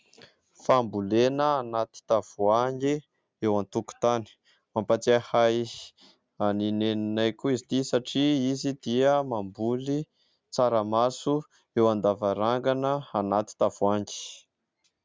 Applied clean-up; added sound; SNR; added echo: none; none; none; none.